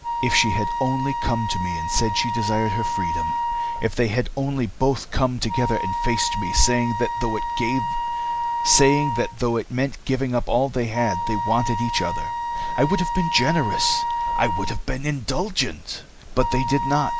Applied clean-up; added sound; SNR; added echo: none; Wind instrument, woodwind instrument; 4 dB; none.